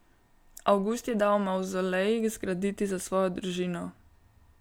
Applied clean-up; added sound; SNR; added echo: none; none; none; none.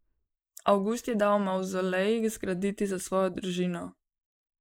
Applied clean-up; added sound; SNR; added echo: neural mask model Resemble Enhance denoiser.